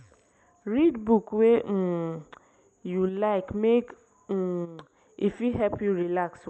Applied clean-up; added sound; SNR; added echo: none; none; none; none.